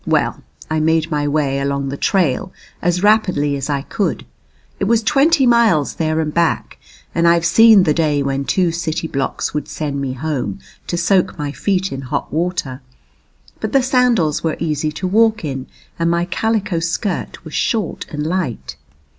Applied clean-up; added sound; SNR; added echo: none; none; none; none.